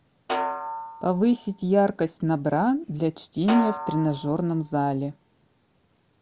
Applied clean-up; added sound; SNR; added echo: none; Snare drum; 9 dB; none.